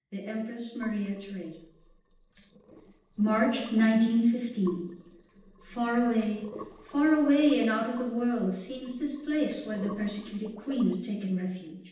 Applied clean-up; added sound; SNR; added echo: neural separator model SepFormer DNS4.